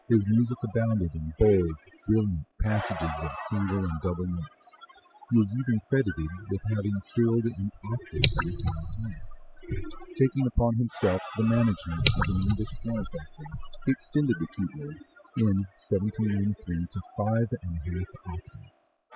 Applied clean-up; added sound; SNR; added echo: classical method spectral subtraction.